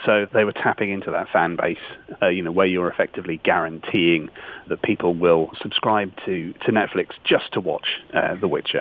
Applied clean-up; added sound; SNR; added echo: none; none; none; none.